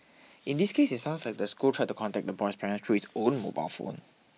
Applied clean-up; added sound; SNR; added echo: none; none; none; none.